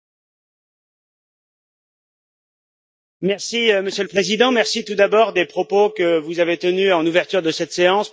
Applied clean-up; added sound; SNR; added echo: neural mask model DeepFilterNet 3.